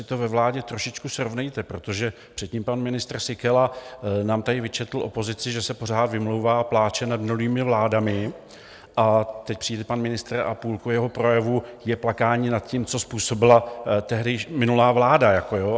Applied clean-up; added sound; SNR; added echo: none; none; none; none.